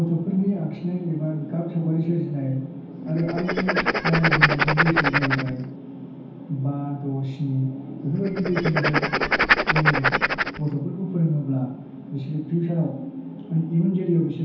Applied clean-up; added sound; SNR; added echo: none; Writing; -2 dB; reverberation time 0.9 s.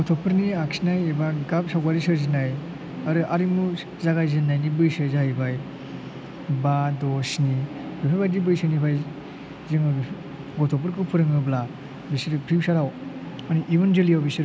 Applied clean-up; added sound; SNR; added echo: none; none; none; none.